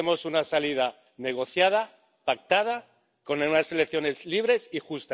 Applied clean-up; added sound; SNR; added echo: none; none; none; none.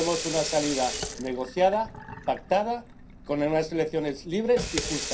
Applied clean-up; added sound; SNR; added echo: none; Sink (filling or washing) / Water tap, faucet; 9 dB; reverberation time 0.3 s.